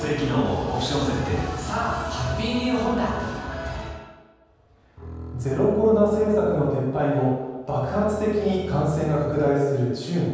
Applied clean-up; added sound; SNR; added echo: none; Bowed string instrument; 15 dB; reverberation time 1.2 s.